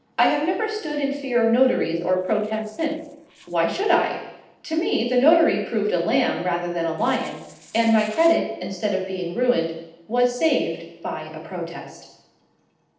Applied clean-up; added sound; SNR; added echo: neural separator model SepFormer DNS4.